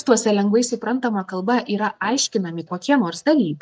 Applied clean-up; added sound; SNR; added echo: neural mask model DeepFilterNet 3.